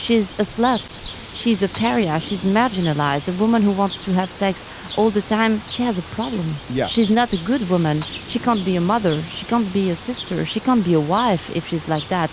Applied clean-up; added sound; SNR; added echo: none; Bird; 14 dB; none.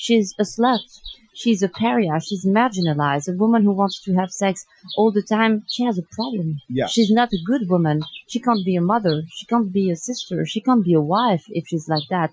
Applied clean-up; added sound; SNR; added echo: classical method Wiener filter.